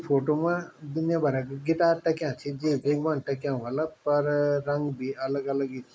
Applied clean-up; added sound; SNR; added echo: neural mask model Resemble Enhance denoiser.